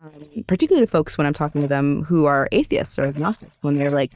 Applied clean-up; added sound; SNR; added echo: neural mask model DeepFilterNet 3.